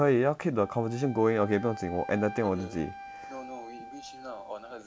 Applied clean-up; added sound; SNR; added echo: none; Wind instrument, woodwind instrument; 15 dB; none.